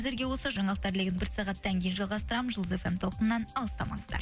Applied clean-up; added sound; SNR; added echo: none; none; none; none.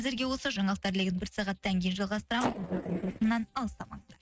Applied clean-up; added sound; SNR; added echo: neural mask model RNNoise.